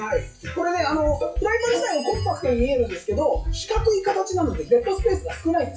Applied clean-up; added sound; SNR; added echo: classical method WPE with log-MMSE.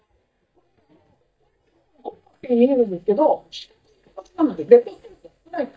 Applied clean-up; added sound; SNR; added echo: neural mask model DeepFilterNet 3.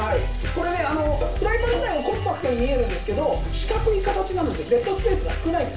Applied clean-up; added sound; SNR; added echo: none; Drum kit; 4 dB; reverberation time 0.4 s.